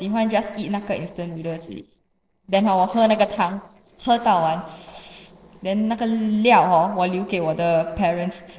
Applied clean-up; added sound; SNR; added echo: neural separator model SepFormer DNS4.